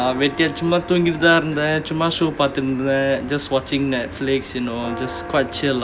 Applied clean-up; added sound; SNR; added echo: none; Church bell; 16 dB; none.